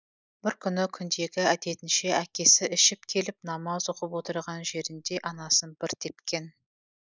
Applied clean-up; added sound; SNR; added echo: neural mask model Resemble Enhance denoiser.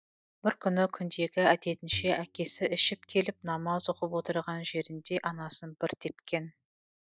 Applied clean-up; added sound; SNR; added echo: neural mask model DeepFilterNet 3.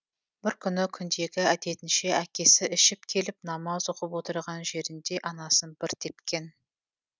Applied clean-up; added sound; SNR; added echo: none; none; none; none.